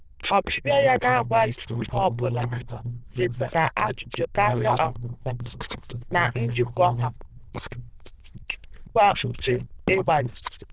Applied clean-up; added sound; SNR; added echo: neural diffusion model UNIVERSE++.